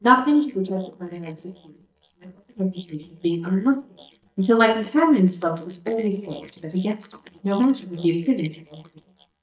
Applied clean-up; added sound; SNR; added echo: neural mask model DeepFilterNet 3.